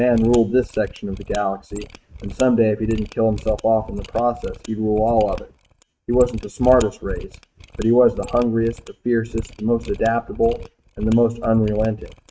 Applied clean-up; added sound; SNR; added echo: neural mask model RNNoise.